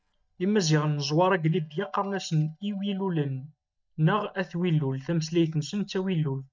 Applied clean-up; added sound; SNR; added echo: neural mask model DeepFilterNet 3.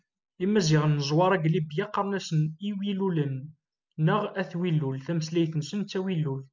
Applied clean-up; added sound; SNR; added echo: none; none; none; none.